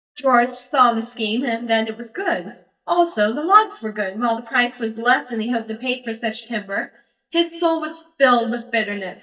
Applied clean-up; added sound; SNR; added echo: neural mask model DeepFilterNet 3.